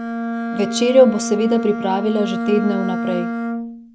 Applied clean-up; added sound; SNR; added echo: none; Bowed string instrument; 4 dB; none.